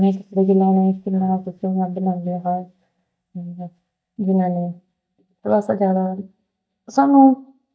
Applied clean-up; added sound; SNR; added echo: neural mask model DeepFilterNet 3.